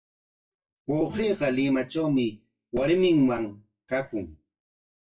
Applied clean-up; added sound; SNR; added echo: classical method WPE with log-MMSE.